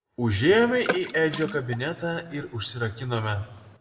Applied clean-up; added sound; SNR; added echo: none; Water / Splash, splatter; 11 dB; reverberation time 0.7 s.